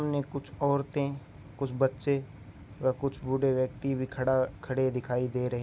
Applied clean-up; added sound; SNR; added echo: none; none; none; none.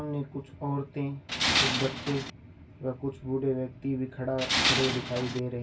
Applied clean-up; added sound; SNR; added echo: none; Tools; -4 dB; reverberation time 0.1 s.